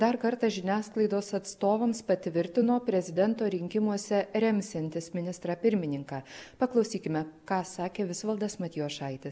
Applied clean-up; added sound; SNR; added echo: none; none; none; none.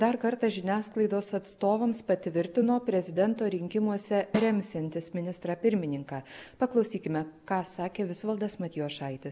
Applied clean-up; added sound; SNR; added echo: none; Snare drum; 10 dB; none.